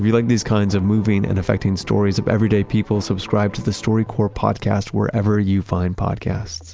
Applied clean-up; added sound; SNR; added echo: none; none; none; none.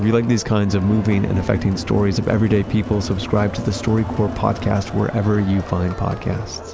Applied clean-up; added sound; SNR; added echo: none; Crowd; 10 dB; none.